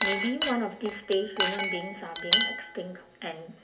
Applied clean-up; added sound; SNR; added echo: none; Chink, clink; -1 dB; reverberation time 0.3 s.